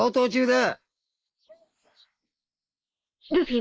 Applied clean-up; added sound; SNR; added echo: neural mask model Resemble Enhance denoiser.